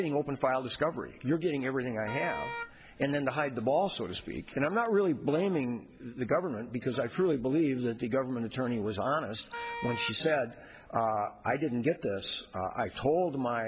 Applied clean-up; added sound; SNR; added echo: none; Wind instrument, woodwind instrument; 10 dB; none.